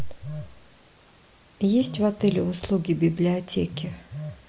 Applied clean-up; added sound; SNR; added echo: none; Telephone; 14 dB; none.